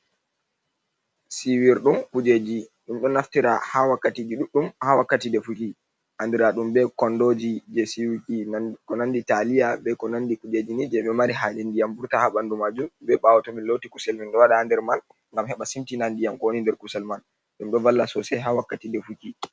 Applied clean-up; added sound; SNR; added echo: none; none; none; none.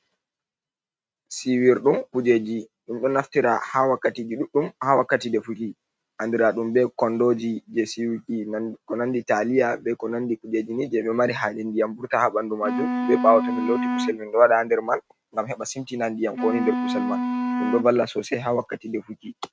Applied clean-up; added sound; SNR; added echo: neural mask model RNNoise.